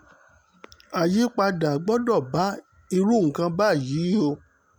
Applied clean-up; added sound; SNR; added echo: none; none; none; none.